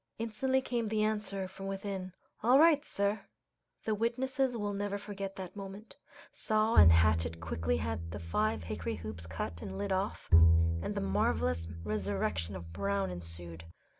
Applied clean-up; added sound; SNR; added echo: none; Bowed string instrument; -2 dB; none.